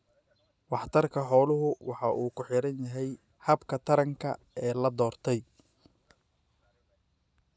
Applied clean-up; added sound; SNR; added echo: none; none; none; none.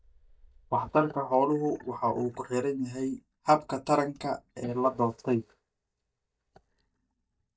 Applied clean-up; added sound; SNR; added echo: neural mask model DeepFilterNet 3.